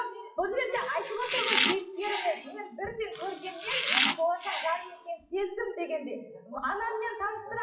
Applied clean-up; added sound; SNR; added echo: classical method WPE with log-MMSE.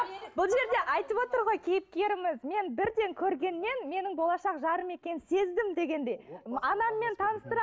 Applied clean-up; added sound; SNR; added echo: none; none; none; none.